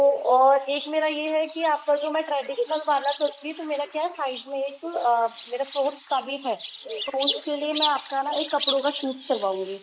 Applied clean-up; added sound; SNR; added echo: neural mask model Resemble Enhance denoiser.